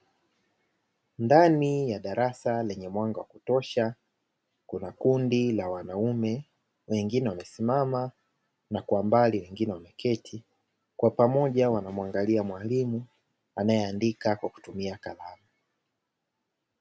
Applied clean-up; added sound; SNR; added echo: none; none; none; none.